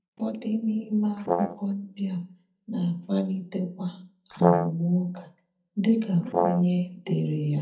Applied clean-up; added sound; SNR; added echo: neural mask model DeepFilterNet 3.